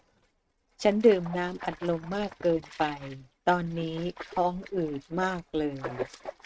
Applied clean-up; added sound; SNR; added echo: neural mask model RNNoise.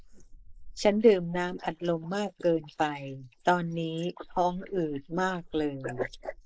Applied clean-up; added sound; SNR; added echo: neural mask model Resemble Enhance denoiser.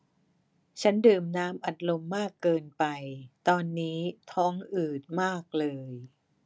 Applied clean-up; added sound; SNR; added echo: none; none; none; none.